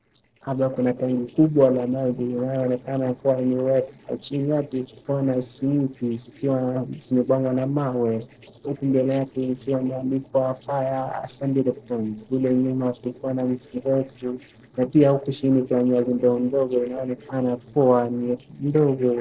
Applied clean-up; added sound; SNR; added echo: neural separator model SepFormer DNS4.